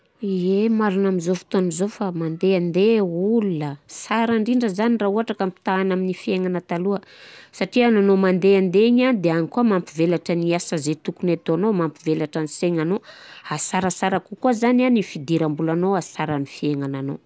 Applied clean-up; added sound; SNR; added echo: none; none; none; none.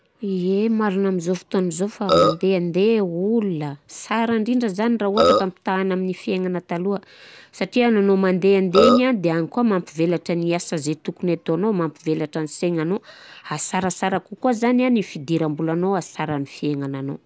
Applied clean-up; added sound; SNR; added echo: none; Burping, eructation; -3 dB; none.